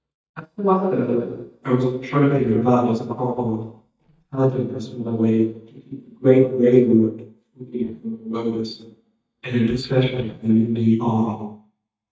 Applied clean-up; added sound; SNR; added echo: neural mask model DeepFilterNet 3.